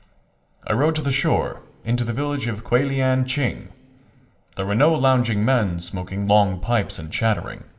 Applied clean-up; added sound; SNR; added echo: none; none; none; reverberation time 0.7 s.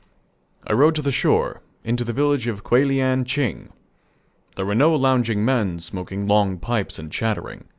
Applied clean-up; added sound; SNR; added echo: none; none; none; none.